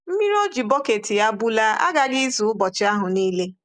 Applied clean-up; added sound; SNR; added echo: none; none; none; none.